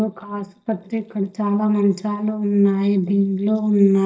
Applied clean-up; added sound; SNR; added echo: neural mask model DeepFilterNet 3.